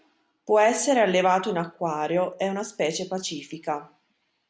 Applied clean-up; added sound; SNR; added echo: none; none; none; none.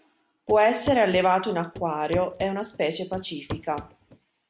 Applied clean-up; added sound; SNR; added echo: none; Walk, footsteps / Run / Wood; 14 dB; none.